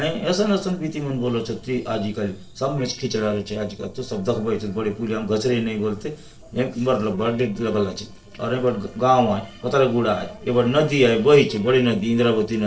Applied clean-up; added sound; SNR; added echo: neural separator model SepFormer DNS4.